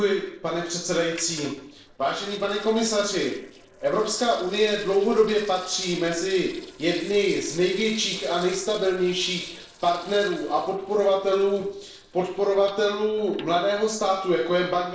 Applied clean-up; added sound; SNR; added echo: neural separator model SepFormer DNS4.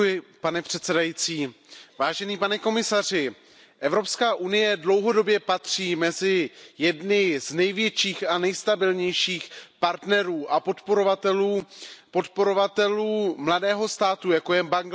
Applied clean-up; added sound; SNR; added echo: none; none; none; none.